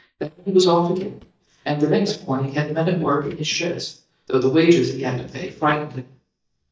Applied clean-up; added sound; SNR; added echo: neural mask model DeepFilterNet 3.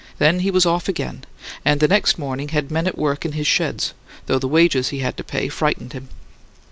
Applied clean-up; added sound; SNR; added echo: none; none; none; none.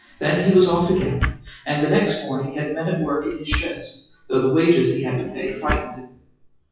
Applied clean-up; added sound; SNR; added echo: classical method WPE with log-MMSE.